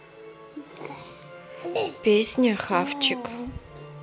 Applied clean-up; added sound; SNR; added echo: none; none; none; none.